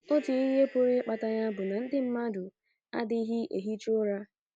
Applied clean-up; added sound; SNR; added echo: none; Cheering; 19 dB; none.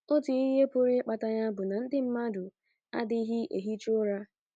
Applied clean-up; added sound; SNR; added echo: none; none; none; none.